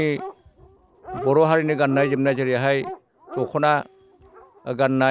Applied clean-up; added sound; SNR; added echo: none; Dog + Tambourine; 14 dB; none.